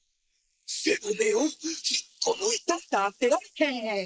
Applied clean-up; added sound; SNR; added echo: neural mask model Resemble Enhance denoiser.